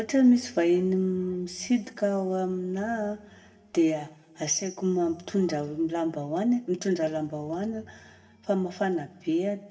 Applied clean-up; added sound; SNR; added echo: none; none; none; reverberation time 0.7 s.